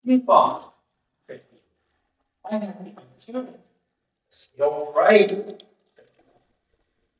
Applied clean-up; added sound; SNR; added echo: neural mask model DeepFilterNet 3.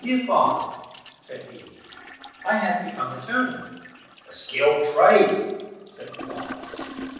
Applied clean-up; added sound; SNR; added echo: none; Toilet flush; 17 dB; reverberation time 1.1 s.